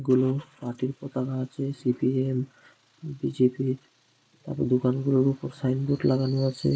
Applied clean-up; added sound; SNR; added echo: neural mask model Resemble Enhance denoiser.